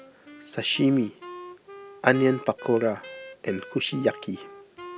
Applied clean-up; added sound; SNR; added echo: none; Wind instrument, woodwind instrument; 17 dB; none.